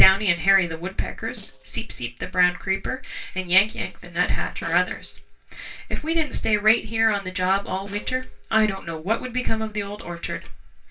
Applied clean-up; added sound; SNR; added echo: neural separator model SepFormer DNS4.